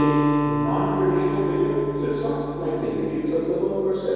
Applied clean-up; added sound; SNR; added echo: none; Acoustic guitar; 2 dB; reverberation time 2.2 s.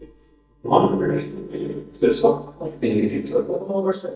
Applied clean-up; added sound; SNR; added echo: neural mask model DeepFilterNet 3.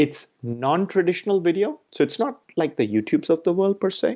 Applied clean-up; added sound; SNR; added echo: none; none; none; none.